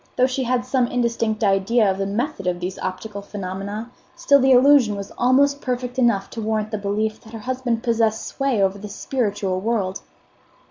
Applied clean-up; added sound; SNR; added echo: none; none; none; none.